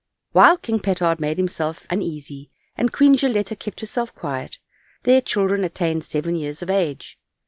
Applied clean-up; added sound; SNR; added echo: none; none; none; none.